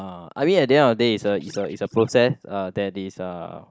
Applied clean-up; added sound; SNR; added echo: neural mask model DeepFilterNet 3.